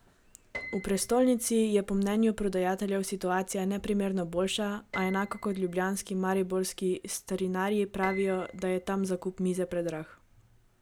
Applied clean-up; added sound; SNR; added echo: none; Piano; 18 dB; none.